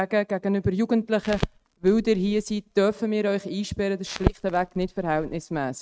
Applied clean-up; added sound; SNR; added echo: neural mask model RNNoise.